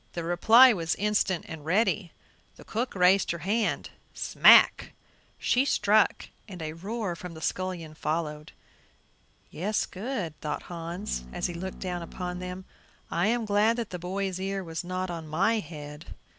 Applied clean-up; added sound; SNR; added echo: none; Bowed string instrument; 14 dB; none.